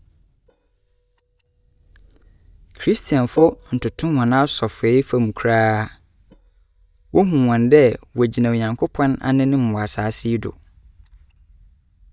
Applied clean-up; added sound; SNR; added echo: neural mask model DeepFilterNet 3.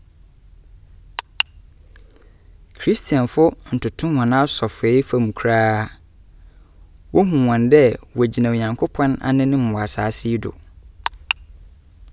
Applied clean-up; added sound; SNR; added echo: none; none; none; none.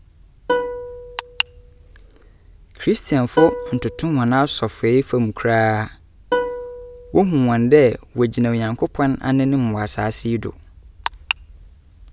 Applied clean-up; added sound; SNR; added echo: none; Plucked string instrument; 7 dB; none.